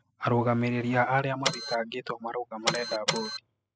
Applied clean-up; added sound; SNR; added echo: classical method spectral subtraction.